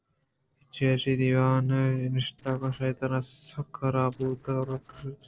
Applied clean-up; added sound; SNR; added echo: neural separator model SepFormer DNS4.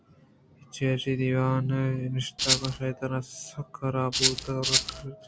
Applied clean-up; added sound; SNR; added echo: none; Rattle (instrument); -2 dB; none.